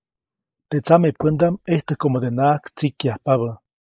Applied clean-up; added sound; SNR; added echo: neural mask model Resemble Enhance denoiser.